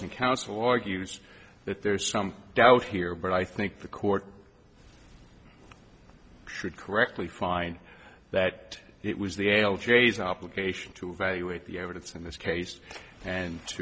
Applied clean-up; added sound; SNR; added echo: none; none; none; none.